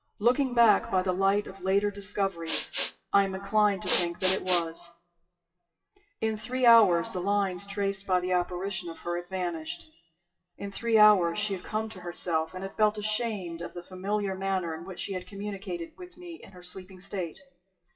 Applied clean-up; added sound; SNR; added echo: classical method WPE with log-MMSE.